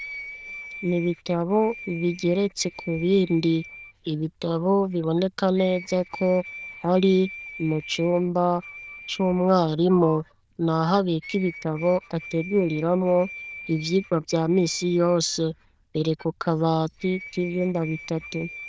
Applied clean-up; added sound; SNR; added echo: neural diffusion model UNIVERSE++.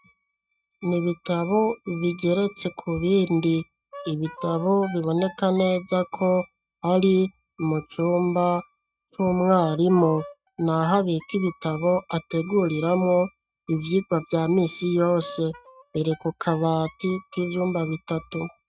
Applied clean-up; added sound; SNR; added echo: neural mask model RNNoise.